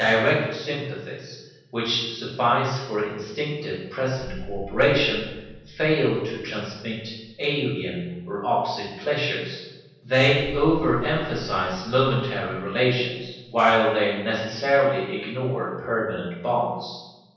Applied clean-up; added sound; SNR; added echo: none; Boom; 15 dB; reverberation time 1.1 s.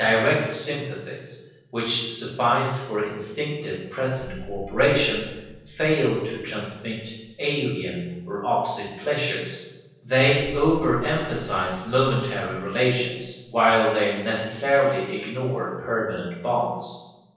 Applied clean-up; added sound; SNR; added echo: neural separator model SepFormer DNS4.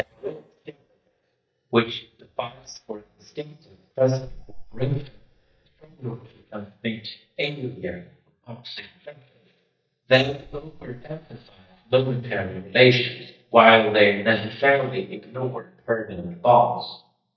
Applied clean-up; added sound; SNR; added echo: neural mask model DeepFilterNet 3.